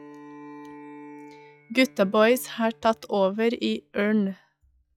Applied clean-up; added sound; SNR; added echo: classical method log-MMSE.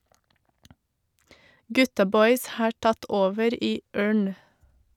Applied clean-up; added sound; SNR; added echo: none; none; none; none.